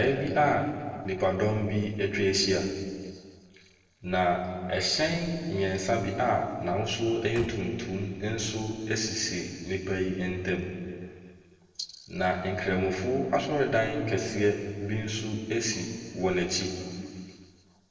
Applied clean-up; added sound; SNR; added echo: neural separator model SepFormer DNS4.